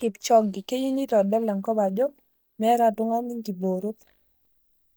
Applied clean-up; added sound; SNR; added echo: neural mask model DeepFilterNet 3.